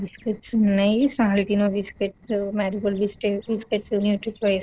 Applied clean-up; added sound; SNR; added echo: neural separator model SepFormer DNS4.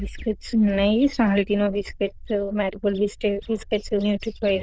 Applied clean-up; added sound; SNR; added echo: neural diffusion model UNIVERSE++.